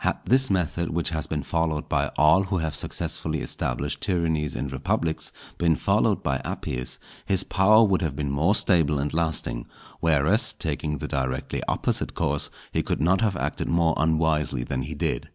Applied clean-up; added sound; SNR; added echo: none; none; none; none.